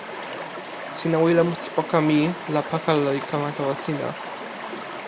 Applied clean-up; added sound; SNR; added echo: none; Stream; 9 dB; none.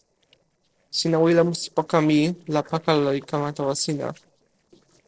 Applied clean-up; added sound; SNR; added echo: neural separator model SepFormer DNS4.